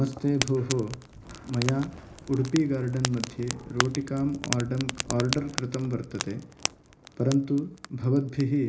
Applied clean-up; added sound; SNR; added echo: none; Fire; 8 dB; reverberation time 0.4 s.